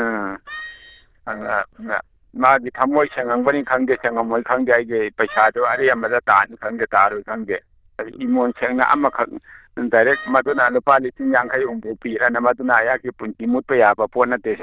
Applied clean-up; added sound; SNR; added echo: neural diffusion model UNIVERSE++.